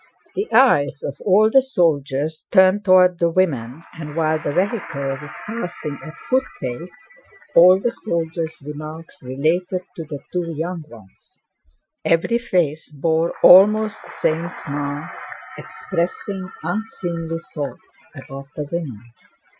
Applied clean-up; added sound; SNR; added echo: classical method Wiener filter.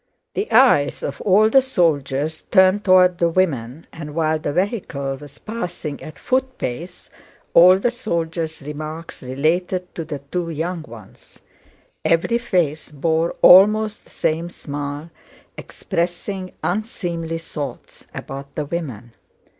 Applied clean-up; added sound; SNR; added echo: none; none; none; none.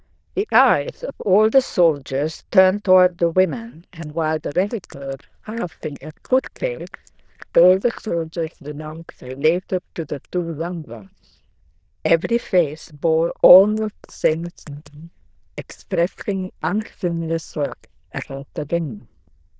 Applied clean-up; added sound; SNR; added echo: neural diffusion model UNIVERSE++.